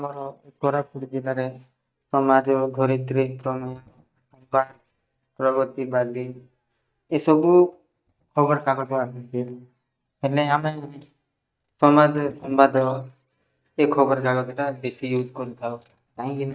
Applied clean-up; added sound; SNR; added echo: neural mask model DeepFilterNet 3.